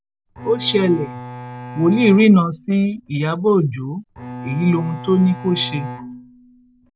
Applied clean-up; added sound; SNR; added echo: none; Bowed string instrument; 14 dB; none.